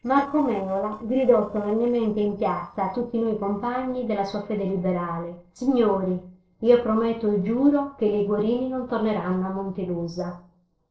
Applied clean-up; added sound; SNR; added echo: neural separator model SepFormer DNS4.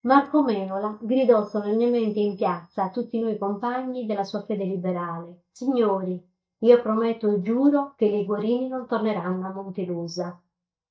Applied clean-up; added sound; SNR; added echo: neural mask model DeepFilterNet 3.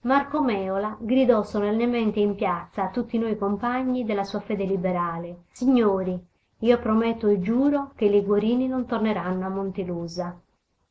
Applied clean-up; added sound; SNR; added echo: none; none; none; none.